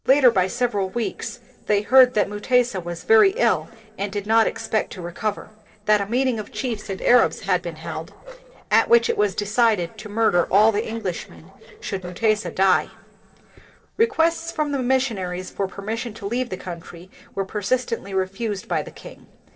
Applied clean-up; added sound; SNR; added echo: neural separator model SepFormer DNS4.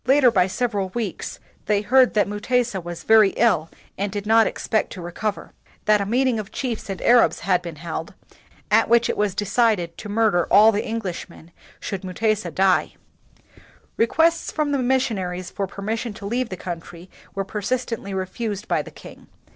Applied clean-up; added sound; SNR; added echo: none; none; none; none.